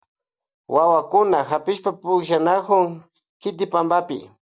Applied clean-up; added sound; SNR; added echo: none; none; none; none.